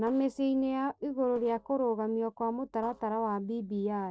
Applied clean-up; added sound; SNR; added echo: neural separator model SepFormer DNS4.